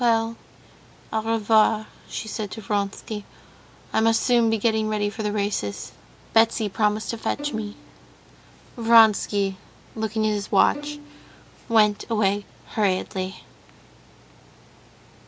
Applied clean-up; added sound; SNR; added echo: none; Bowed string instrument; 17 dB; none.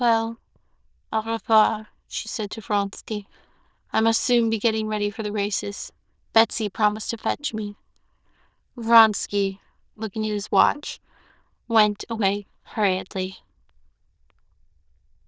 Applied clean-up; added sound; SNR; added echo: neural diffusion model UNIVERSE++.